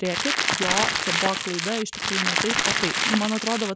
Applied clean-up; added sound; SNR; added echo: none; Crackle; -3 dB; none.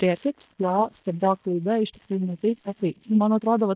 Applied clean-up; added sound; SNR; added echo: neural mask model DeepFilterNet 3.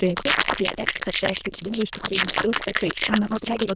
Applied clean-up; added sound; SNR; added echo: neural diffusion model UNIVERSE++.